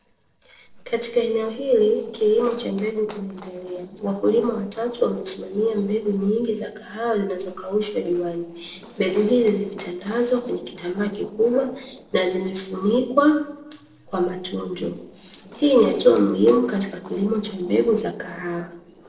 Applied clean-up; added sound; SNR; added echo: neural separator model SepFormer DNS4.